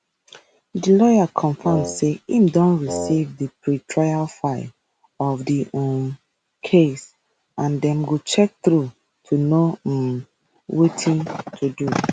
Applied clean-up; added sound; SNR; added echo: none; Wind instrument, woodwind instrument; 8 dB; none.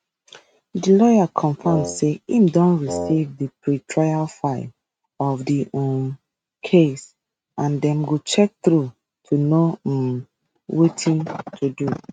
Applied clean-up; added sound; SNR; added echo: neural mask model RNNoise.